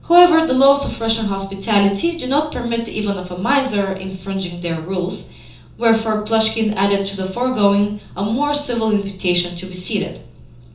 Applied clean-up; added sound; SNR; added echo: none; none; none; reverberation time 0.6 s.